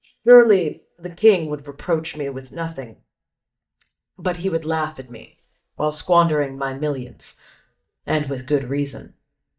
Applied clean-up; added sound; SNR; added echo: neural mask model DeepFilterNet 3.